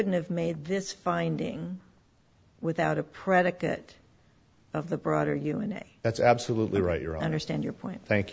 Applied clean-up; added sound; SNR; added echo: none; none; none; none.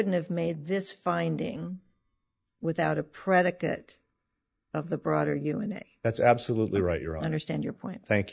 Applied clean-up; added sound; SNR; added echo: neural mask model DeepFilterNet 3.